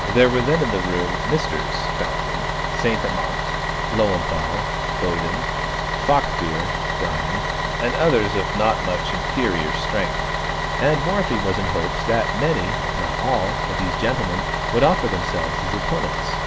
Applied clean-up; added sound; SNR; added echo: none; Bus; -1 dB; reverberation time 0.4 s.